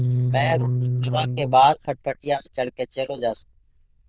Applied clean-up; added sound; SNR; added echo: neural diffusion model UNIVERSE++.